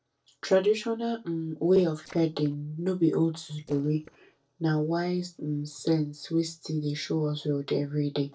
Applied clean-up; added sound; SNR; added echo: neural separator model SepFormer DNS4.